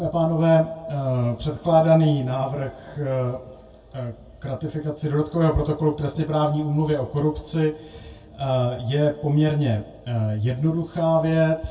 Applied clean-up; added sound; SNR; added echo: none; none; none; reverberation time 0.1 s.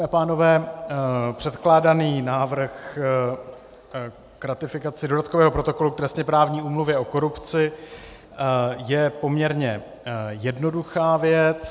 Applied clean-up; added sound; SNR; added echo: none; none; none; none.